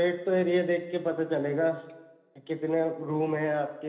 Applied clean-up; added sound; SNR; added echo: none; none; none; reverberation time 1.1 s.